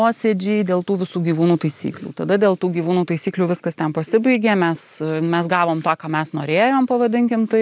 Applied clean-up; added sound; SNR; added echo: none; none; none; none.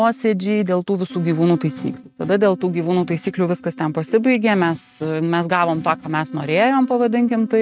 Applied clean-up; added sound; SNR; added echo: neural mask model RNNoise.